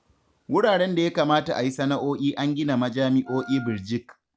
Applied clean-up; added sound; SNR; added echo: none; Wind instrument, woodwind instrument; 18 dB; none.